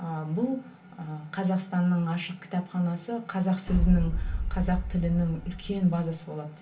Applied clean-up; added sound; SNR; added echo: none; Boom; 1 dB; reverberation time 0.3 s.